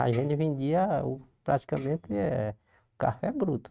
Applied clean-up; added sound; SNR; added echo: neural mask model RNNoise.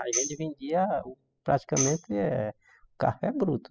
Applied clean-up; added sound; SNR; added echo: classical method spectral subtraction.